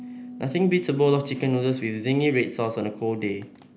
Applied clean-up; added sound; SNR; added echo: none; Piano; 19 dB; none.